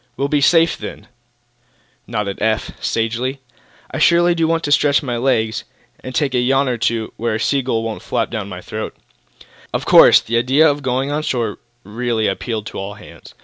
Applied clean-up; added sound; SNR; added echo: none; none; none; none.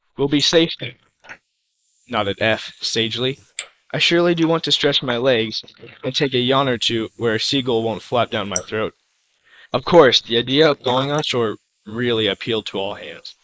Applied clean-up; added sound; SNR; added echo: neural mask model Resemble Enhance denoiser.